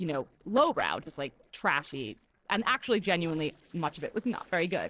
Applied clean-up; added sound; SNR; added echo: neural separator model SepFormer DNS4.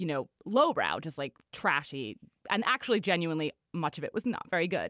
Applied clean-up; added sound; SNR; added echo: none; none; none; none.